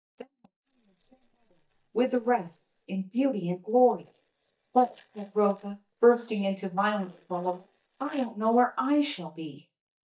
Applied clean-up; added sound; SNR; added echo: neural mask model DeepFilterNet 3.